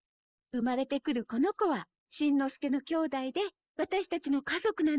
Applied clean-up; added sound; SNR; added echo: neural mask model Resemble Enhance denoiser.